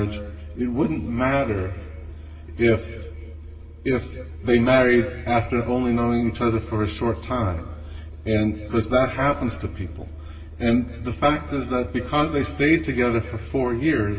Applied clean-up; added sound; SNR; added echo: none; none; none; reverberation time 2.5 s.